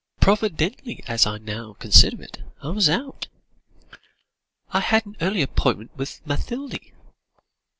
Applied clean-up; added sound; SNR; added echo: none; none; none; none.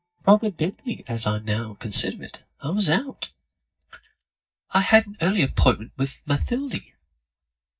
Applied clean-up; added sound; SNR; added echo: neural mask model DeepFilterNet 3.